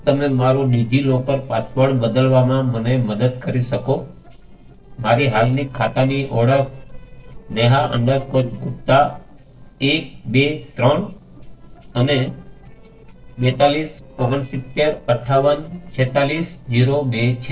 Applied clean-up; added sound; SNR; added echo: neural separator model SepFormer DNS4.